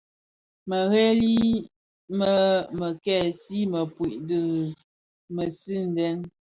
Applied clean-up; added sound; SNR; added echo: none; none; none; none.